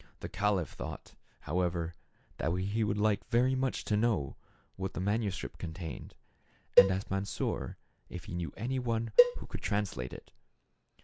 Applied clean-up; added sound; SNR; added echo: none; Cowbell; -2 dB; none.